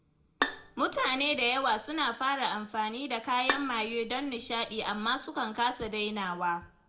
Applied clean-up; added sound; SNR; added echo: none; Bowed string instrument; 7 dB; reverberation time 0.4 s.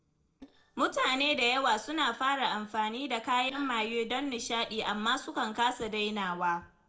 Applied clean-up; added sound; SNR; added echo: neural separator model SepFormer DNS4.